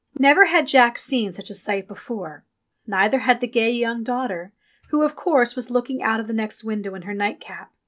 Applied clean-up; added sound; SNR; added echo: none; none; none; none.